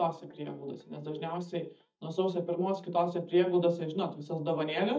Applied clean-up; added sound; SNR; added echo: neural mask model DeepFilterNet 3.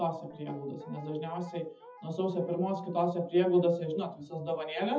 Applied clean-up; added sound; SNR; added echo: classical method WPE with log-MMSE.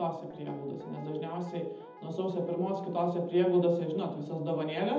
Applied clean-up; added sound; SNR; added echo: none; Guitar; 17 dB; reverberation time 0.8 s.